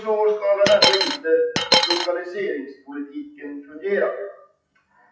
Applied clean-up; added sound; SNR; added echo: classical method WPE with log-MMSE.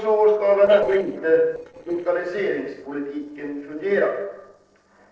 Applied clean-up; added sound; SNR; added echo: neural separator model SepFormer DNS4.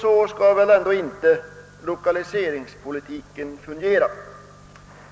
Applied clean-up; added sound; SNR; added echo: none; none; none; none.